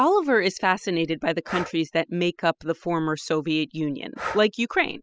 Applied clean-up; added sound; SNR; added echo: classical method spectral subtraction.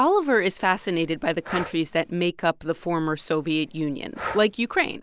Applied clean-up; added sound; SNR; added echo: none; Breathing; 15 dB; none.